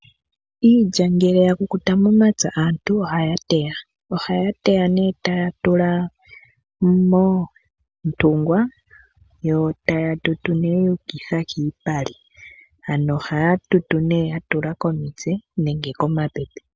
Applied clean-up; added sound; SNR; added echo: none; none; none; none.